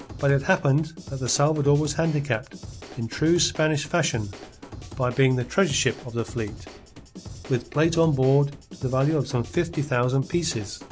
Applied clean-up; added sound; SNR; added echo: none; Drum / Drum kit; 16 dB; none.